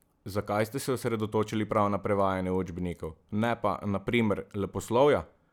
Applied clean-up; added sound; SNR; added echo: none; none; none; none.